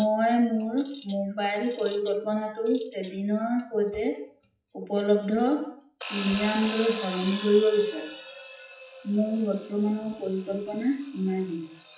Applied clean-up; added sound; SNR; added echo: classical method WPE with log-MMSE.